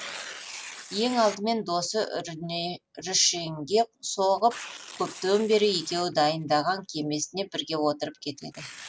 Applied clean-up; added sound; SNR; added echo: none; Tearing; 17 dB; none.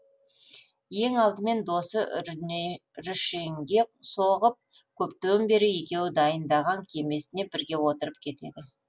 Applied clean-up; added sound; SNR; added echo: none; none; none; none.